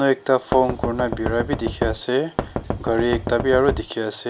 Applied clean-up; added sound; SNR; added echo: none; Knock; 6 dB; none.